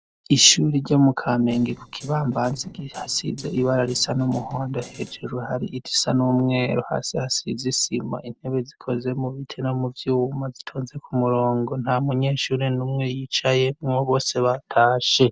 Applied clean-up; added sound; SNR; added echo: neural separator model SepFormer DNS4.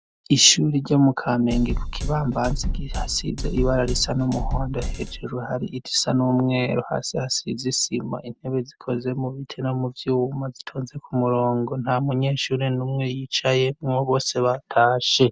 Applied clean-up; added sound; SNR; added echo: none; Drum kit; 4 dB; none.